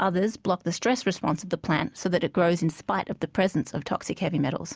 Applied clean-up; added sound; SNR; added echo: none; none; none; none.